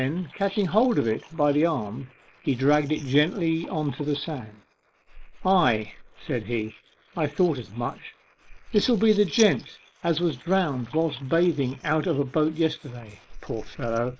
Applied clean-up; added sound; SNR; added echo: neural mask model Resemble Enhance denoiser.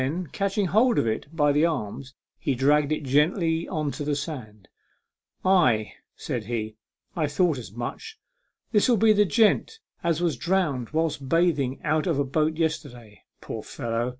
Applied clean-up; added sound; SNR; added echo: none; none; none; none.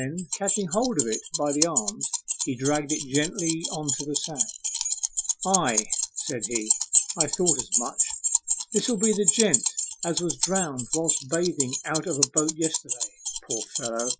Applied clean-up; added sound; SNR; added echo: classical method Wiener filter.